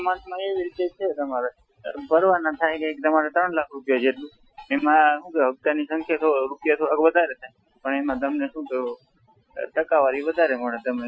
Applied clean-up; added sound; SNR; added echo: classical method Wiener filter.